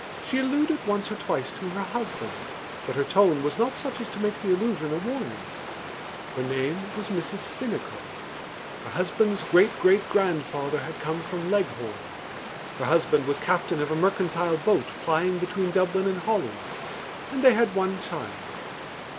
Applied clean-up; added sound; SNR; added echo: none; Water; 10 dB; none.